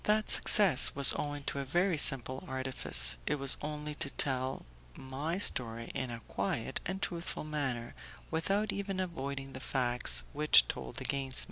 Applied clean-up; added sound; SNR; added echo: none; none; none; none.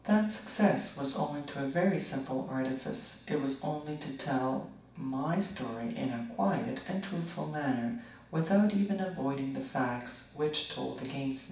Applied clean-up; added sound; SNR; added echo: none; none; none; reverberation time 0.6 s.